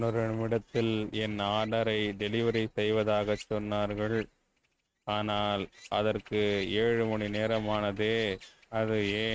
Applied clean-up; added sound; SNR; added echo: neural mask model RNNoise.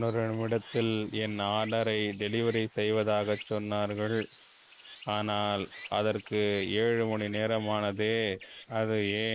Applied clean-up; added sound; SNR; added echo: neural mask model Resemble Enhance denoiser.